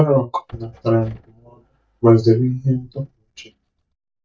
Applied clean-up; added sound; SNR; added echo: neural mask model DeepFilterNet 3.